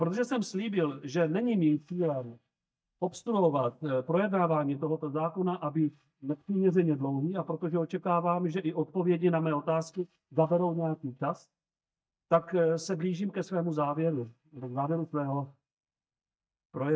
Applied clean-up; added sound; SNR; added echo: neural mask model DeepFilterNet 3.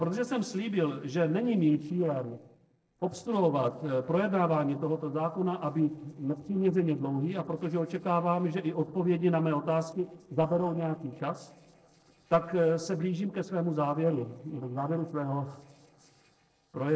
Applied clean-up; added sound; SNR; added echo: neural separator model SepFormer DNS4.